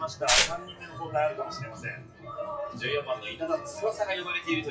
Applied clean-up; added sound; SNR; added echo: classical method WPE with log-MMSE.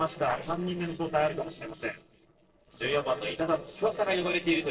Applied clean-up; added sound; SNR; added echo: neural separator model SepFormer DNS4.